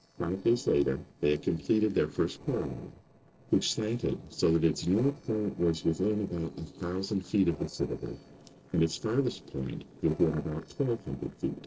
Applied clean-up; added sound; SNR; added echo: neural separator model SepFormer DNS4.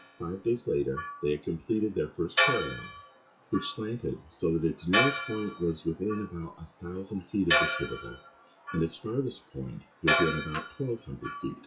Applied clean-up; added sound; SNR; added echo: classical method WPE with log-MMSE.